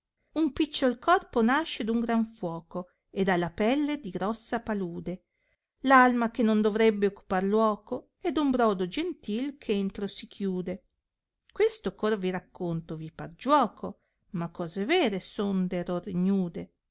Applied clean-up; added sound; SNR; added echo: none; none; none; none.